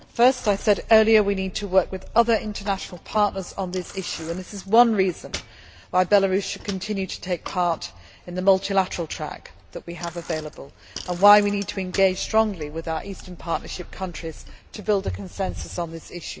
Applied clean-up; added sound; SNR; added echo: none; Idling / Car + Bicycle; 15 dB; none.